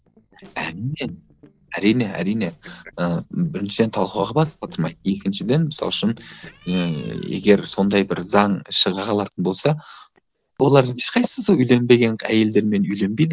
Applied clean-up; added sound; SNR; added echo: neural separator model SepFormer DNS4.